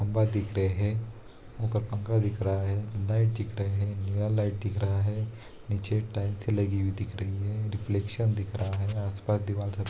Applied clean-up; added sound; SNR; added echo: none; none; none; none.